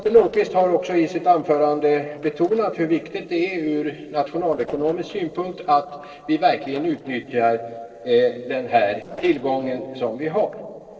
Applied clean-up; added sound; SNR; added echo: neural separator model SepFormer DNS4.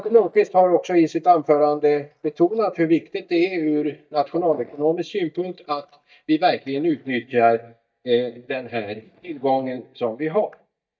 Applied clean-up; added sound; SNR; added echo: neural mask model DeepFilterNet 3.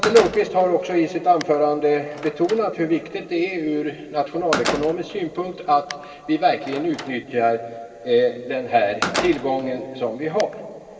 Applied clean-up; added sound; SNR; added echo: none; Slam; 11 dB; reverberation time 2.4 s.